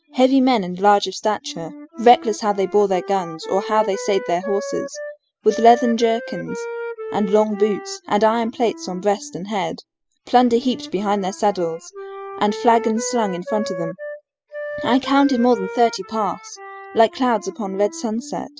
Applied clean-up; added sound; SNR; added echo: classical method spectral subtraction.